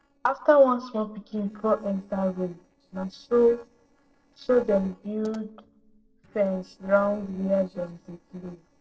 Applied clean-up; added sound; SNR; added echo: neural separator model SepFormer DNS4.